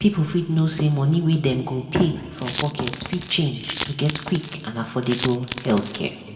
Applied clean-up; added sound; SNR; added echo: none; Coin (dropping); 4 dB; reverberation time 1.9 s.